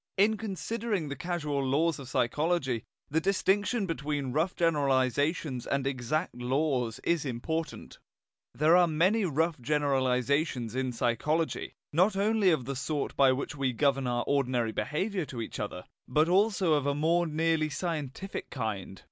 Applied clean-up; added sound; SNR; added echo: none; none; none; none.